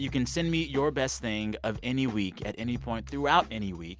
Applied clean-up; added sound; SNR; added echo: none; none; none; none.